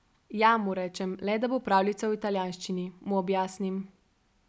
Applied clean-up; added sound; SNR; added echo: none; none; none; none.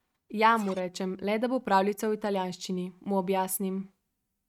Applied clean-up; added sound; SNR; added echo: neural mask model RNNoise.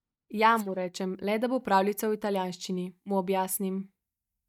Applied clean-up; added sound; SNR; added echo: neural mask model DeepFilterNet 3.